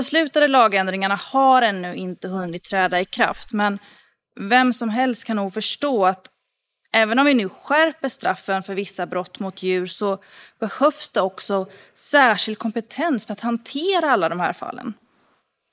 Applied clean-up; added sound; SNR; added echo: neural mask model Resemble Enhance denoiser.